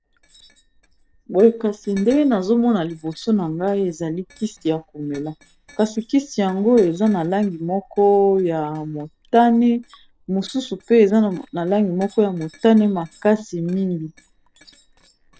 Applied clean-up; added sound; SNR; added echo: neural separator model SepFormer DNS4.